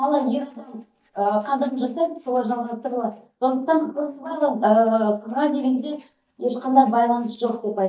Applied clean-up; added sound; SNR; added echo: neural mask model DeepFilterNet 3.